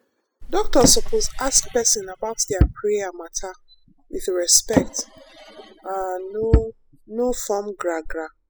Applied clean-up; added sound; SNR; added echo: classical method spectral subtraction.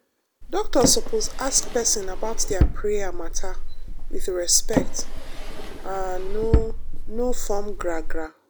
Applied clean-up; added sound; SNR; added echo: none; Drawer open or close; -4 dB; none.